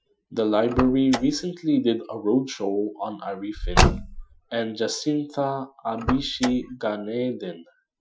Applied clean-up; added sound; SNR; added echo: classical method Wiener filter.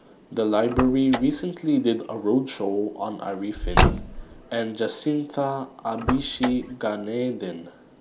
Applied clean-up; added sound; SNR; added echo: none; Car; 5 dB; none.